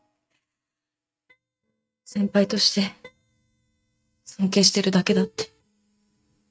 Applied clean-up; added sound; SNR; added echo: neural mask model RNNoise.